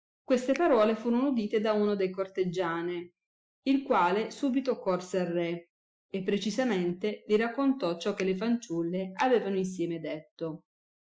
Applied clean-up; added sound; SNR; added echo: classical method Wiener filter.